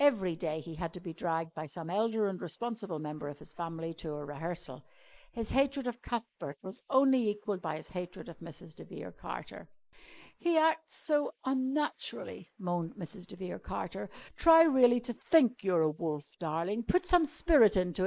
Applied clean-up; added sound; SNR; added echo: neural mask model Resemble Enhance denoiser.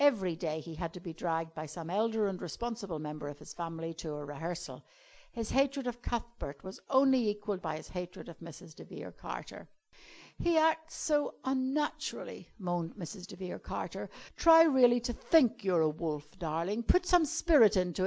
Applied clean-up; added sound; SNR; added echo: none; none; none; none.